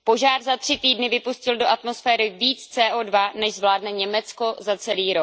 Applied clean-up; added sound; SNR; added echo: none; none; none; none.